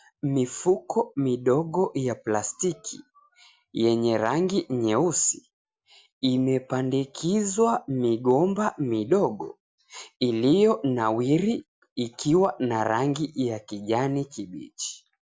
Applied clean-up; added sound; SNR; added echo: none; none; none; none.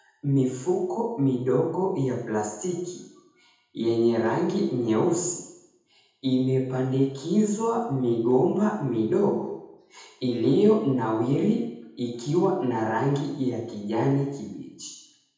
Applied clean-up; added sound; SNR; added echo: none; none; none; reverberation time 0.8 s.